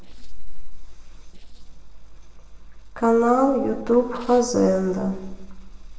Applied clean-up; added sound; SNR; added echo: neural separator model SepFormer DNS4.